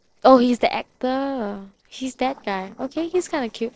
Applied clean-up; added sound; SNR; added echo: neural separator model SepFormer DNS4.